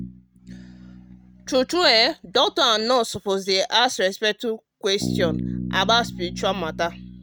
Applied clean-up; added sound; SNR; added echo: neural mask model RNNoise.